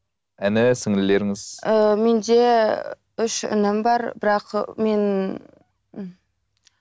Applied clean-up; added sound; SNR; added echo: none; none; none; none.